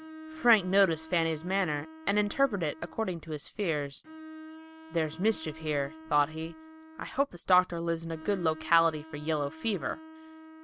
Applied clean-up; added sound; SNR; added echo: none; Bowed string instrument; 17 dB; none.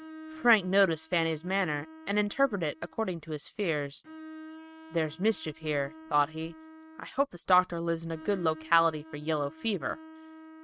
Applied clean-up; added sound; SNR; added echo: neural mask model RNNoise.